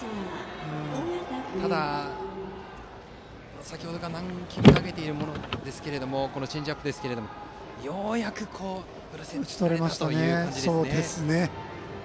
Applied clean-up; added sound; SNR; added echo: none; Car; -4 dB; none.